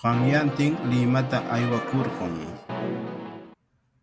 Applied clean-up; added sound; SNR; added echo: none; Brass instrument; 6 dB; none.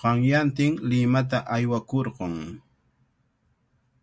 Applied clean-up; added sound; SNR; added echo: none; none; none; none.